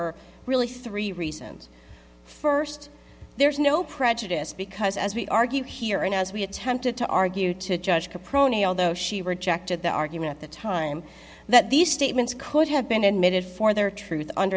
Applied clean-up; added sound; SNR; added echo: none; none; none; none.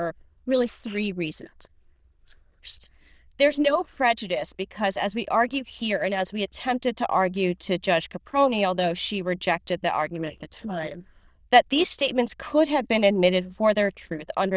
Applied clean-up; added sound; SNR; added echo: neural diffusion model UNIVERSE++.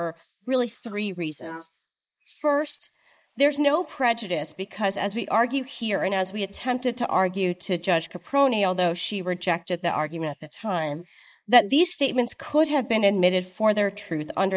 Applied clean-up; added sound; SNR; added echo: neural mask model Resemble Enhance denoiser.